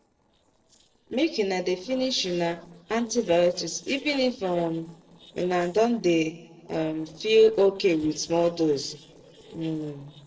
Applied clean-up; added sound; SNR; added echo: neural separator model SepFormer DNS4.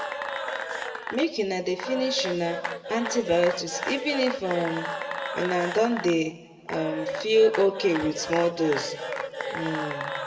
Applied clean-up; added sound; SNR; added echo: none; Applause / Cheering / Clapping; 6 dB; reverberation time 1.0 s.